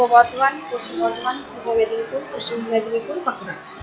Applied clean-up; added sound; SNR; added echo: classical method log-MMSE.